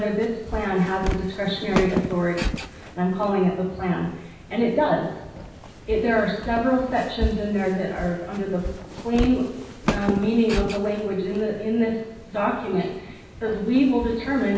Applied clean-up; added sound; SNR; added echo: none; Walk, footsteps; 8 dB; reverberation time 0.9 s.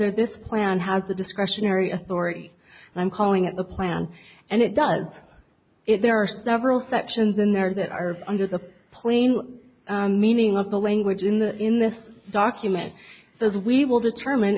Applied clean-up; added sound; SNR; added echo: none; none; none; none.